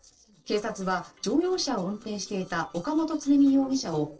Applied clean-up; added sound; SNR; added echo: neural separator model SepFormer DNS4.